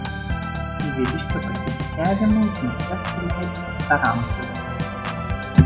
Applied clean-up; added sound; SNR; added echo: none; Organ; 3 dB; none.